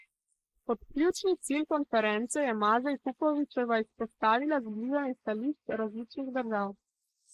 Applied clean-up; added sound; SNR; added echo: neural mask model Resemble Enhance denoiser.